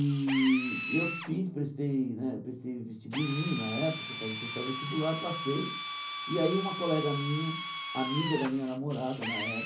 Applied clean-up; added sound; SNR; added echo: none; Drill; 6 dB; reverberation time 0.5 s.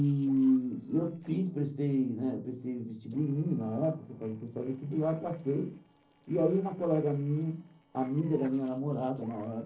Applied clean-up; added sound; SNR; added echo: neural separator model SepFormer DNS4.